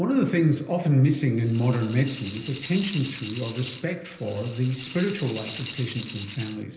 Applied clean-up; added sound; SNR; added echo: none; Rattle (instrument); 2 dB; reverberation time 0.8 s.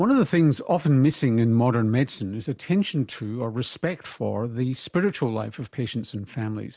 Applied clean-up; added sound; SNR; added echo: none; none; none; none.